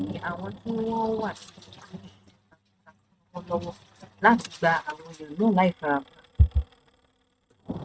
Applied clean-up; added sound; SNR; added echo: neural mask model RNNoise.